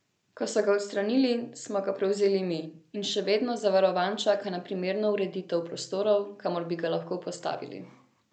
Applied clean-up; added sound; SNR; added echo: none; none; none; none.